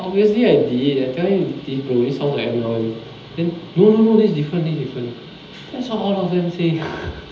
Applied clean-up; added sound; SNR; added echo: none; none; none; reverberation time 1.2 s.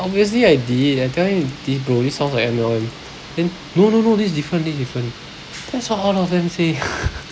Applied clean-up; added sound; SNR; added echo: none; none; none; none.